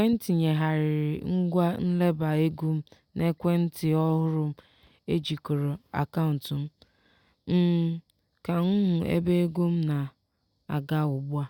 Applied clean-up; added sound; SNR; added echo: none; none; none; none.